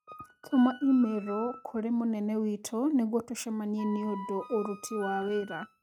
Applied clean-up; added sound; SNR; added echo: neural mask model RNNoise.